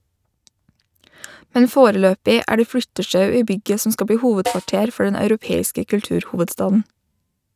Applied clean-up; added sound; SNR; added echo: neural mask model RNNoise.